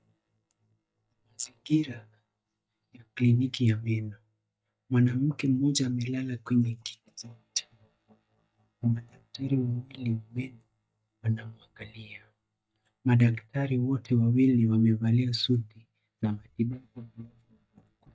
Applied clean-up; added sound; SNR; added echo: neural mask model DeepFilterNet 3.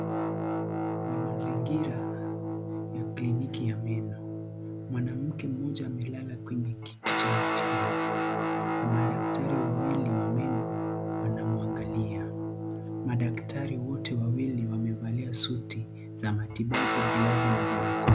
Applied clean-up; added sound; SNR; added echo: none; Guitar; 0 dB; none.